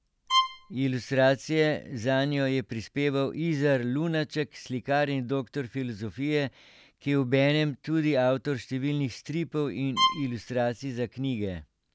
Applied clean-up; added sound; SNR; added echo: none; Bowed string instrument; 3 dB; none.